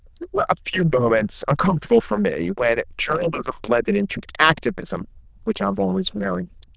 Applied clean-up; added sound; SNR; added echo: neural diffusion model UNIVERSE++.